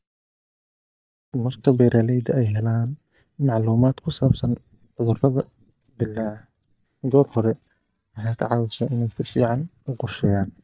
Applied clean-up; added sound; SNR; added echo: neural mask model DeepFilterNet 3.